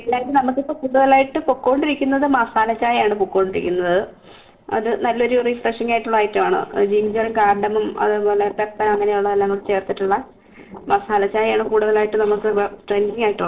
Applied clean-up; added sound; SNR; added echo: neural separator model SepFormer DNS4.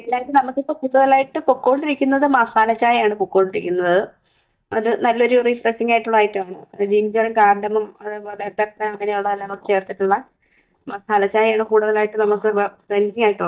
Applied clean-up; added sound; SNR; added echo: neural mask model DeepFilterNet 3.